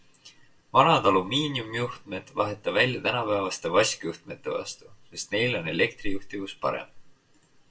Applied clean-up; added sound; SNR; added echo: none; none; none; reverberation time 0.2 s.